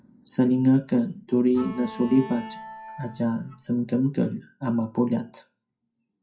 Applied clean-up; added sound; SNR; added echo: classical method WPE with log-MMSE.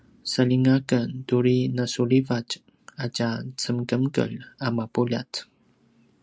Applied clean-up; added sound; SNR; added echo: none; none; none; none.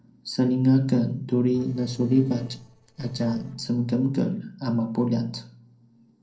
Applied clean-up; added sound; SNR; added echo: neural separator model SepFormer DNS4.